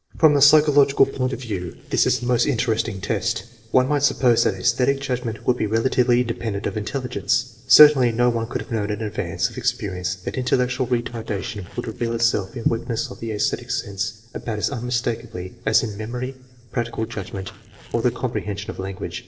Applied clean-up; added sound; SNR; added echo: neural separator model SepFormer DNS4.